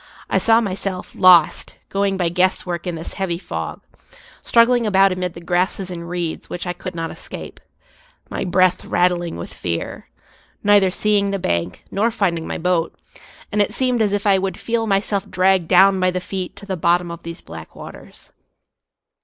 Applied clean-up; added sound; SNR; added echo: neural mask model Resemble Enhance denoiser.